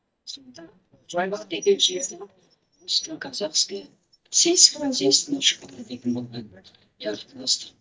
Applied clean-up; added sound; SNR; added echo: neural mask model DeepFilterNet 3.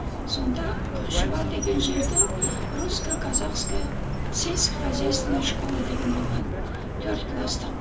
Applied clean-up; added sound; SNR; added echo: none; Car; -3 dB; reverberation time 0.3 s.